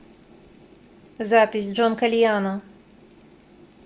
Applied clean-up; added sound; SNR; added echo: none; none; none; none.